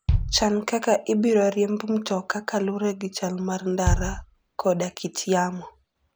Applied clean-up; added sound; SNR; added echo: none; Bass drum; 5 dB; none.